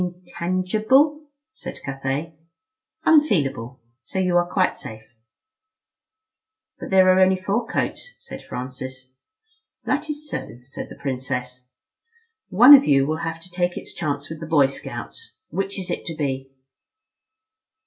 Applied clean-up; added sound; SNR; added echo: none; none; none; reverberation time 0.1 s.